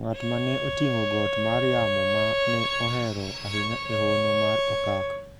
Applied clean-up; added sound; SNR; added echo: none; Bowed string instrument; -2 dB; none.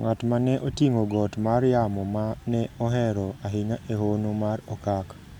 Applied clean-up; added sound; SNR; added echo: none; none; none; none.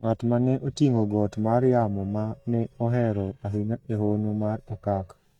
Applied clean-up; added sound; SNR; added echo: neural mask model DeepFilterNet 3.